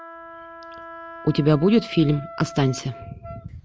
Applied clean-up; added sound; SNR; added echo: none; Wind instrument, woodwind instrument; 16 dB; none.